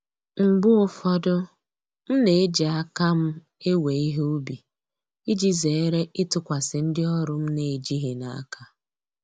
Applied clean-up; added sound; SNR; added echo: none; none; none; none.